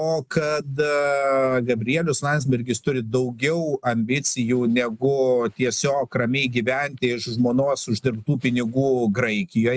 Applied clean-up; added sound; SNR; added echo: none; none; none; none.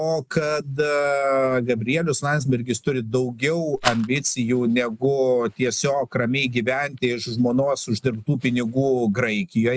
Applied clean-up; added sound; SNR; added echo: none; Rattle; 8 dB; none.